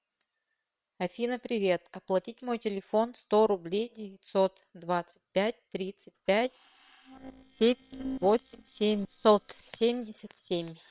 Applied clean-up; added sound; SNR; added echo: neural separator model SepFormer WHAM!.